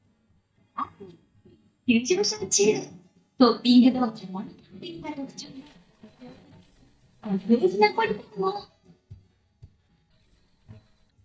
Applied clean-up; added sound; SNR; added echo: neural mask model DeepFilterNet 3.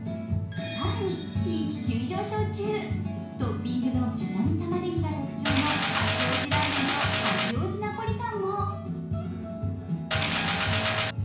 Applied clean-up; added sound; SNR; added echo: none; Mechanisms; -4 dB; reverberation time 0.6 s.